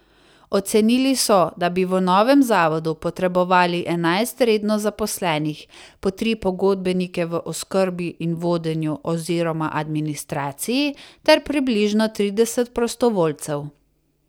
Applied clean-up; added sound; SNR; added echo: none; none; none; none.